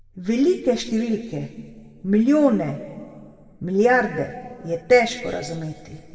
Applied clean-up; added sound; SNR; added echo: none; none; none; reverberation time 1.8 s.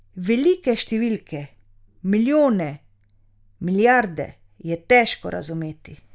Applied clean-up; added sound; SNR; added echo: none; none; none; none.